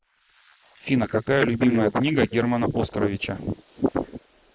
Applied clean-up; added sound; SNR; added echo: neural mask model Resemble Enhance denoiser.